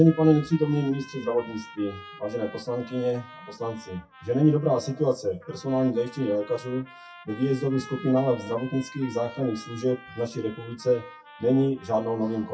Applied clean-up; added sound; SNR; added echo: classical method WPE with log-MMSE.